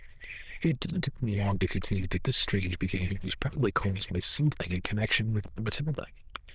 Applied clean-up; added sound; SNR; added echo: neural diffusion model UNIVERSE++.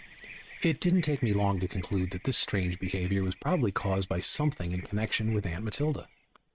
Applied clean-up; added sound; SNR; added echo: neural mask model RNNoise.